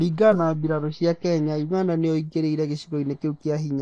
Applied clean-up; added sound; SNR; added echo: neural mask model Resemble Enhance denoiser.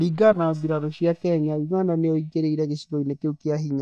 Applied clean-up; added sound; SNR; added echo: neural mask model DeepFilterNet 3.